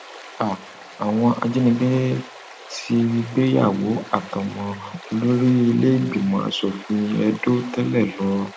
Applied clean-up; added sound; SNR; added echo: none; Stream; 19 dB; none.